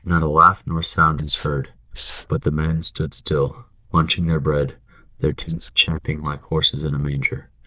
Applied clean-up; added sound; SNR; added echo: neural diffusion model UNIVERSE++.